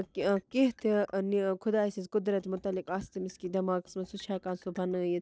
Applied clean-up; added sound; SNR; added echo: neural separator model SepFormer DNS4.